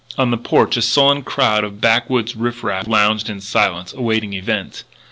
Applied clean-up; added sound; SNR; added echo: none; none; none; none.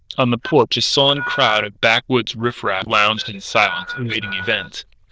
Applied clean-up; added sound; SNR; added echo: neural diffusion model UNIVERSE++.